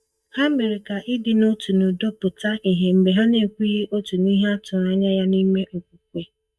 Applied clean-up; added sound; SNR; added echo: neural mask model DeepFilterNet 3.